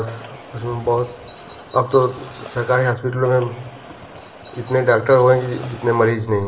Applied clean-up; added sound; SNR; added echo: none; Bird; 19 dB; reverberation time 0.2 s.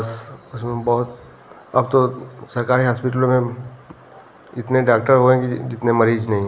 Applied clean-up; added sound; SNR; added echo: none; none; none; none.